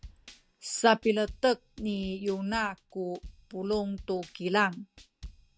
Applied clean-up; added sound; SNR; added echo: none; Drum kit; 20 dB; none.